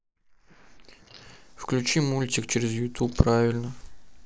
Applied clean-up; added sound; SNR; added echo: neural mask model Resemble Enhance denoiser.